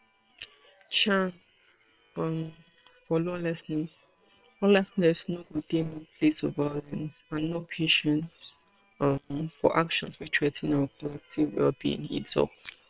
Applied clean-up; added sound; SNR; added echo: neural separator model SepFormer WHAM!.